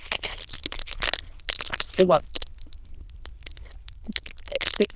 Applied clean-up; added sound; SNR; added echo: neural diffusion model UNIVERSE++.